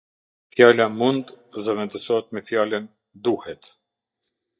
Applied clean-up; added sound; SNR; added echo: neural mask model DeepFilterNet 3.